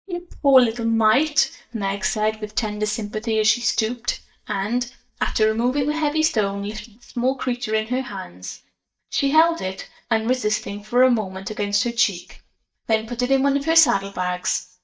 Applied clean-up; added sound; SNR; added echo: neural mask model DeepFilterNet 3.